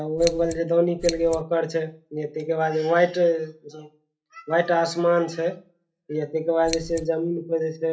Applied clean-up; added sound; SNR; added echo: none; Scissors; 10 dB; reverberation time 0.3 s.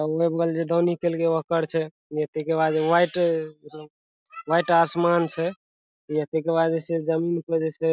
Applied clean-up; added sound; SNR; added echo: none; none; none; none.